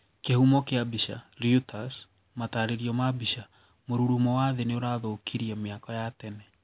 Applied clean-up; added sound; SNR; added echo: none; none; none; none.